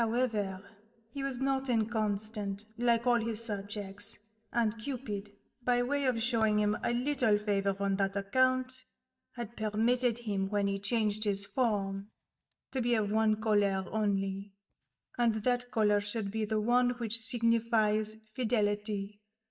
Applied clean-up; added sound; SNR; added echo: neural mask model DeepFilterNet 3.